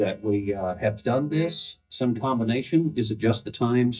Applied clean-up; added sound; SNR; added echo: neural mask model DeepFilterNet 3.